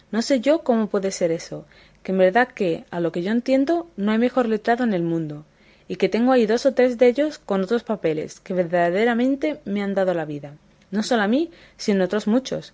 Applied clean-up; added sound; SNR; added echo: none; none; none; none.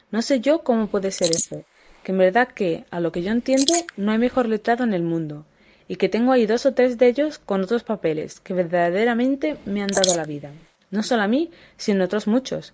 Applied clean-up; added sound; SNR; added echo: neural mask model Resemble Enhance denoiser.